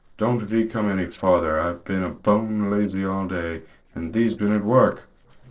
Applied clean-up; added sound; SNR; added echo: neural separator model SepFormer DNS4.